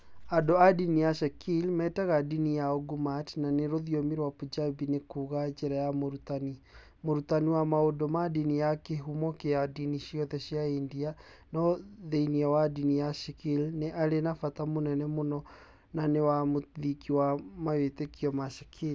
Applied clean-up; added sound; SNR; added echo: none; none; none; none.